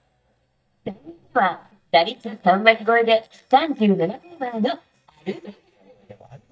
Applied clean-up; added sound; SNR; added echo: neural mask model DeepFilterNet 3.